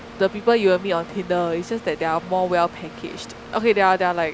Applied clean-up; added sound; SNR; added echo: none; Wind instrument, woodwind instrument + Water; 17 dB; none.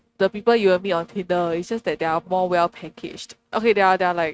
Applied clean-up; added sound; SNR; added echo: neural mask model RNNoise.